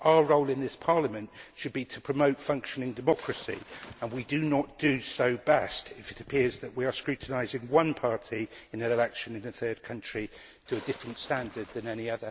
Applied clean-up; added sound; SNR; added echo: none; Bird; 19 dB; none.